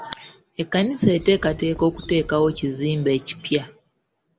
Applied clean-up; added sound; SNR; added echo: none; Wind; 17 dB; none.